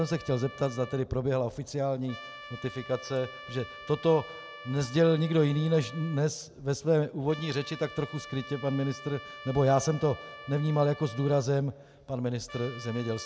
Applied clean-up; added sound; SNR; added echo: none; Trumpet; 17 dB; none.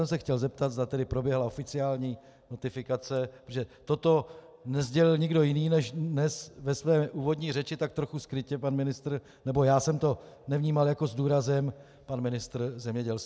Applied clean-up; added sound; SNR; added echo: none; none; none; none.